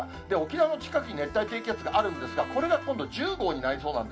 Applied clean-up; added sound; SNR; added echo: none; Bowed string instrument; 16 dB; reverberation time 0.2 s.